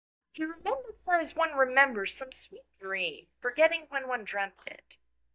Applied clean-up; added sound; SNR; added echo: neural mask model DeepFilterNet 3.